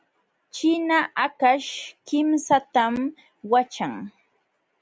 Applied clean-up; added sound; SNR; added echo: none; none; none; none.